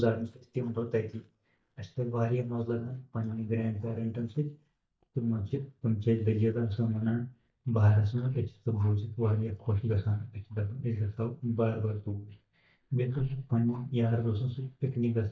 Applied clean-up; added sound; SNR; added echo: neural mask model DeepFilterNet 3.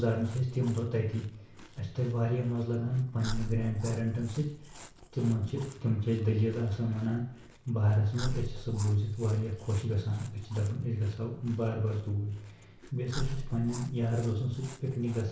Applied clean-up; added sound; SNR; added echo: none; Chewing, mastication; 12 dB; reverberation time 0.6 s.